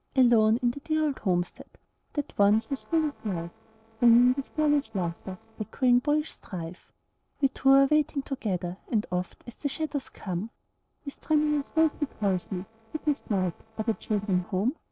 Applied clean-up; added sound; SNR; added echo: neural separator model SepFormer DNS4.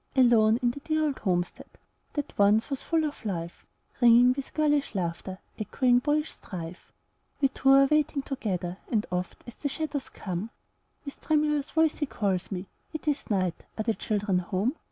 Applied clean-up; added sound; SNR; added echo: none; none; none; none.